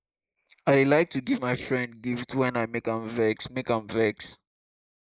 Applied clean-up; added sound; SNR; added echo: neural mask model Resemble Enhance denoiser.